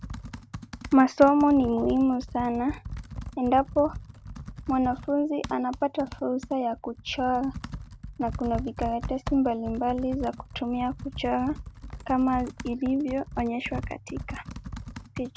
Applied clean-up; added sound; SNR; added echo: none; Computer keyboard; 12 dB; none.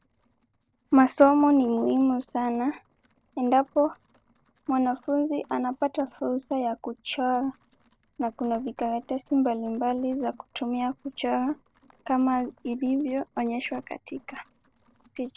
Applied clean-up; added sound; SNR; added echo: neural separator model SepFormer DNS4.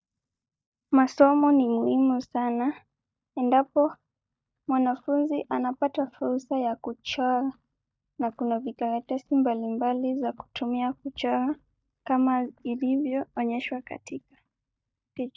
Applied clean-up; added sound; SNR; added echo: neural mask model DeepFilterNet 3.